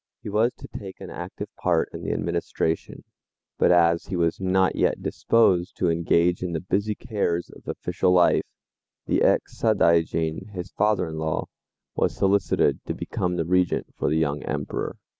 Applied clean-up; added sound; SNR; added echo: none; none; none; none.